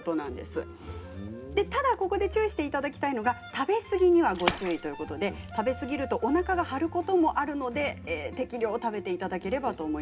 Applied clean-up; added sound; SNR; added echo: none; Splash, splatter; 9 dB; reverberation time 0.3 s.